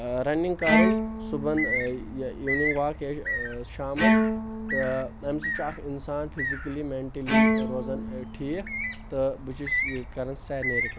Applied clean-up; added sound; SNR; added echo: none; Bowed string instrument + Bird; -3 dB; none.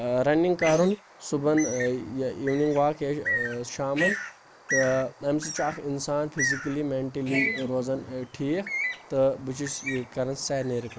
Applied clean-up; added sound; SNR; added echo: neural mask model Resemble Enhance denoiser.